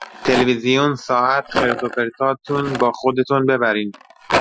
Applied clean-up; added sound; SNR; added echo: classical method Wiener filter.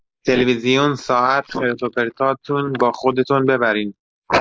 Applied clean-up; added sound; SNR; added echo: neural mask model Resemble Enhance denoiser.